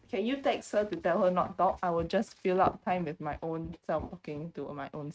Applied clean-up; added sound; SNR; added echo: neural mask model RNNoise.